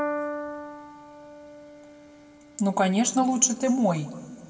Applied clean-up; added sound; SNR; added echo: none; Piano; 10 dB; reverberation time 2.6 s.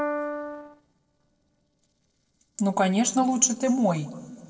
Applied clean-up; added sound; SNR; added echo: neural separator model SepFormer DNS4.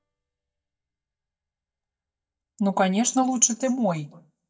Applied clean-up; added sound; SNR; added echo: neural mask model DeepFilterNet 3.